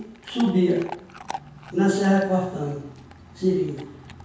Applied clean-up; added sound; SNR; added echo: none; Chewing, mastication / Dog; 18 dB; reverberation time 0.6 s.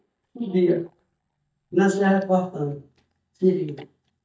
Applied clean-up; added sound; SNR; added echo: neural mask model DeepFilterNet 3.